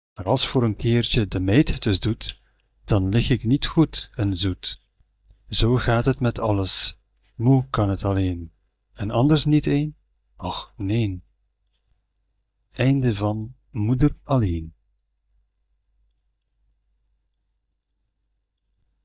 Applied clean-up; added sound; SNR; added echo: neural mask model DeepFilterNet 3.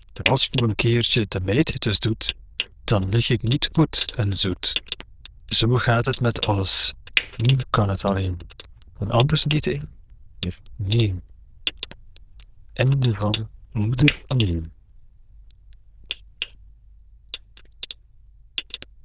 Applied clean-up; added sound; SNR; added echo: neural diffusion model UNIVERSE++.